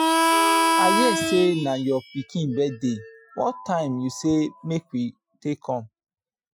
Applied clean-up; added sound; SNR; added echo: classical method Wiener filter.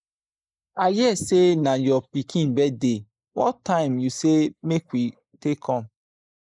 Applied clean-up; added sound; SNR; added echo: neural mask model Resemble Enhance denoiser.